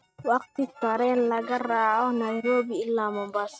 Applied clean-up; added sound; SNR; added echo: neural mask model RNNoise.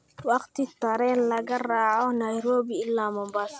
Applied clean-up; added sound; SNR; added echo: none; none; none; none.